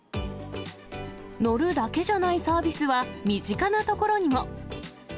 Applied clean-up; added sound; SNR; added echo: none; none; none; none.